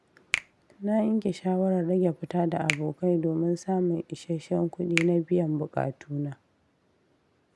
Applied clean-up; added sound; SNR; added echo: none; Finger snapping; 12 dB; none.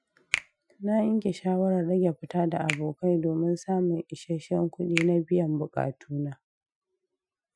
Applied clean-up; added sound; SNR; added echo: classical method Wiener filter.